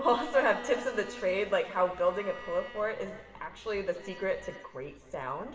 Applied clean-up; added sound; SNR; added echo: none; Bowed string instrument; 16 dB; reverberation time 2.3 s.